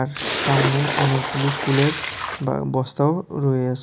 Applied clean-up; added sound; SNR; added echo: none; Splash, splatter; 3 dB; none.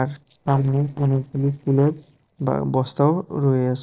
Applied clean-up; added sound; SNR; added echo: neural separator model SepFormer DNS4.